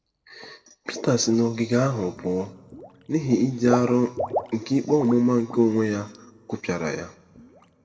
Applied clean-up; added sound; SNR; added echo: none; Water / Liquid; 13 dB; reverberation time 1.0 s.